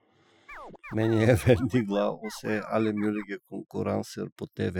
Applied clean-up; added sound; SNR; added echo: classical method Wiener filter.